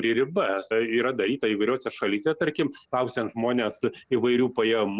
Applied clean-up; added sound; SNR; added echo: none; none; none; none.